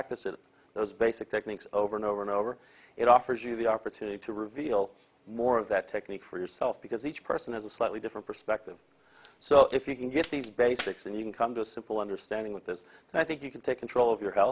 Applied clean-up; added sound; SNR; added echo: none; Crack; 18 dB; none.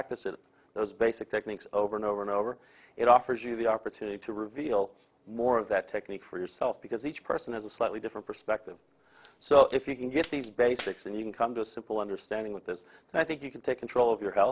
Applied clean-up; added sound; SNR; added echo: neural separator model SepFormer DNS4.